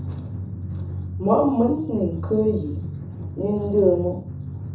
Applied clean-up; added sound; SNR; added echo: none; Drum; 7 dB; reverberation time 0.7 s.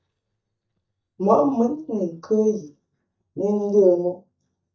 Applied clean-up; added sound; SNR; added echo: neural mask model DeepFilterNet 3.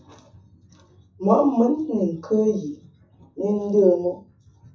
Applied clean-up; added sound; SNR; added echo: classical method WPE with log-MMSE.